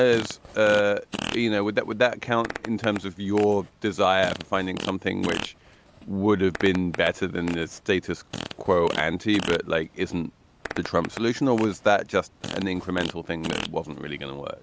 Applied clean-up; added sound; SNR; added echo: none; Fart; 13 dB; none.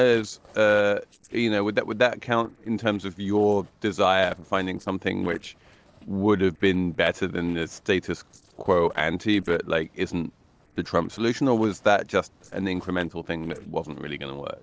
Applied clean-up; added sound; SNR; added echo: neural separator model SepFormer DNS4.